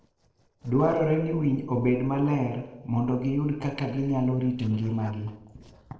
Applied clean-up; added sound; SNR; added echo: neural separator model SepFormer DNS4.